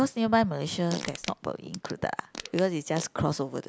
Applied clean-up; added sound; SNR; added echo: none; Fart; 13 dB; none.